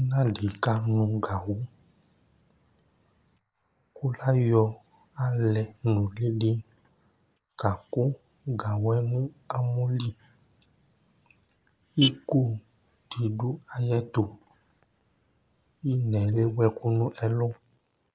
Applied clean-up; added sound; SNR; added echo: neural mask model Resemble Enhance denoiser.